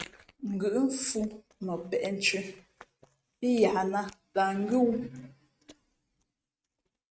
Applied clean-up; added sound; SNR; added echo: neural mask model RNNoise.